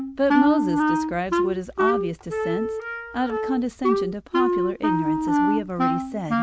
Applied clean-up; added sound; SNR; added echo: none; Wind instrument, woodwind instrument; -3 dB; none.